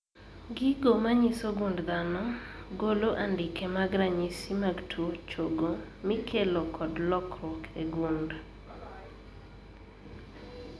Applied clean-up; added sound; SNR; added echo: none; none; none; none.